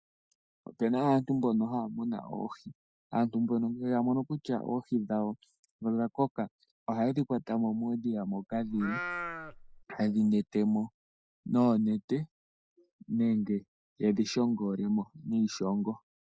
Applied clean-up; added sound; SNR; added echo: neural mask model DeepFilterNet 3.